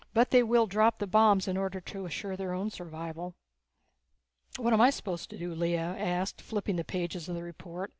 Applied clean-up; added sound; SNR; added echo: none; none; none; none.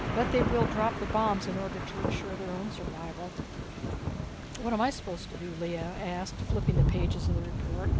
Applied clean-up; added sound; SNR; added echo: none; Thunder / Rain; -2 dB; none.